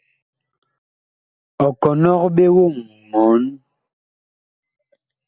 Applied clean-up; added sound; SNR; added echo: none; none; none; none.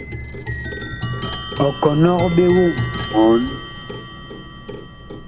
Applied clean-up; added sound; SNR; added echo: none; Clock; 8 dB; reverberation time 1.8 s.